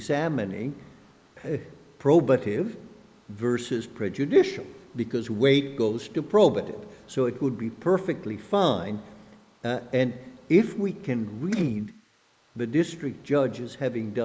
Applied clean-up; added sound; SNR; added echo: neural mask model Resemble Enhance denoiser.